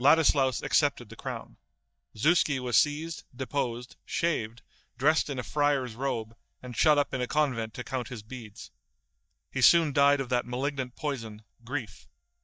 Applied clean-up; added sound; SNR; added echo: neural mask model DeepFilterNet 3.